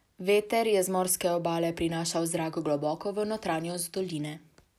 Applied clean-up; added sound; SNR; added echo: none; none; none; none.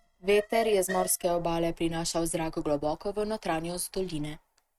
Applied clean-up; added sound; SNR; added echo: neural mask model RNNoise.